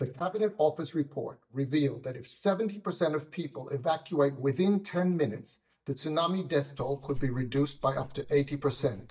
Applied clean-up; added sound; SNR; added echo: neural mask model DeepFilterNet 3.